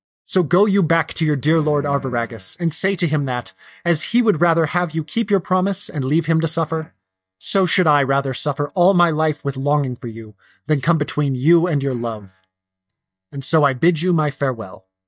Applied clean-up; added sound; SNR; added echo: neural mask model DeepFilterNet 3.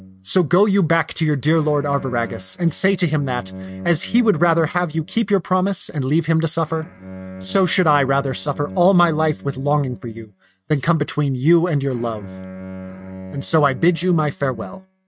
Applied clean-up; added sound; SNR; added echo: neural mask model RNNoise.